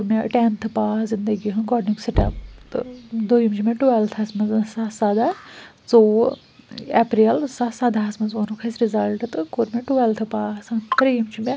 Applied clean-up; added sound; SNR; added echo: none; Knock; 8 dB; none.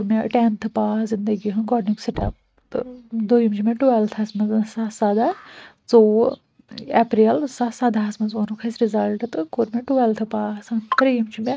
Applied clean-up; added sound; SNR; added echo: neural mask model RNNoise.